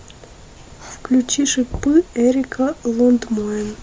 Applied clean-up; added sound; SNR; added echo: none; Knock; 18 dB; none.